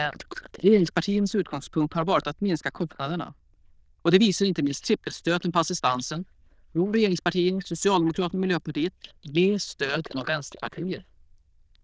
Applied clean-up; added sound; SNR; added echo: neural diffusion model UNIVERSE++.